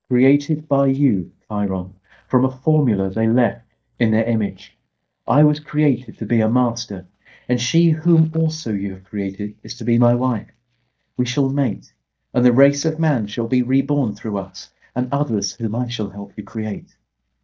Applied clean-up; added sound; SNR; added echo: neural mask model DeepFilterNet 3.